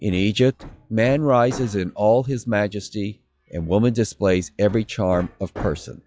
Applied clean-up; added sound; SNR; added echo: classical method log-MMSE.